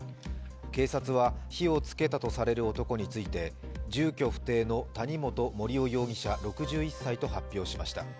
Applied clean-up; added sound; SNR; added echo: none; none; none; none.